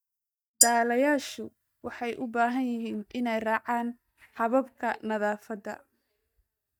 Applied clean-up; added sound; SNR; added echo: neural mask model DeepFilterNet 3.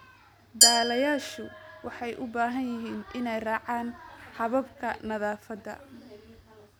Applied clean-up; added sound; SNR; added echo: none; Glass; -3 dB; none.